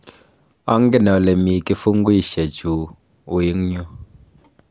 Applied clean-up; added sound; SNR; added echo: none; none; none; none.